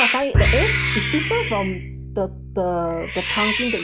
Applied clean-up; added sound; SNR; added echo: none; Cat + Bowed string instrument; -2 dB; none.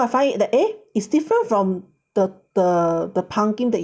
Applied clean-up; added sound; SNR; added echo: none; none; none; none.